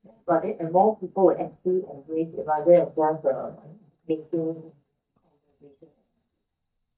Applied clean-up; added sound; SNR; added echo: neural mask model DeepFilterNet 3.